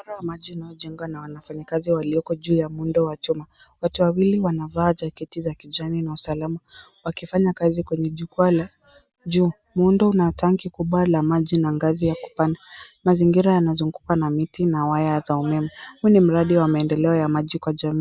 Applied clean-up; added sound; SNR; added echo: none; none; none; none.